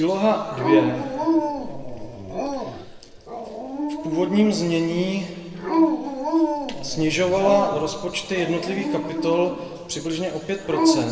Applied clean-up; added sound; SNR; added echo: none; Dog; 1 dB; reverberation time 1.9 s.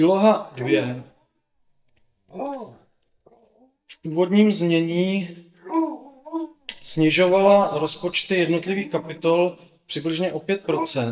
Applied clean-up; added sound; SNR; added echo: neural mask model DeepFilterNet 3.